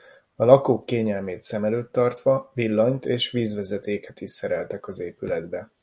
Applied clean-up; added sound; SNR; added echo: none; none; none; none.